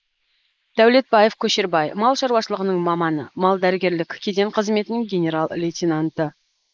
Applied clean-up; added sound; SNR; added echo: neural mask model Resemble Enhance denoiser.